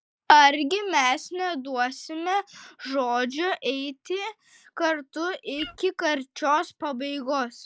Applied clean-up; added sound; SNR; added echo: neural mask model Resemble Enhance denoiser.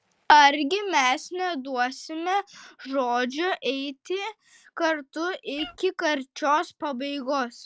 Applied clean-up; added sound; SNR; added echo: neural separator model SepFormer DNS4.